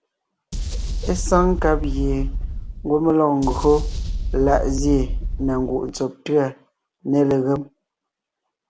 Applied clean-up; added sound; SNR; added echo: none; Boom; 2 dB; none.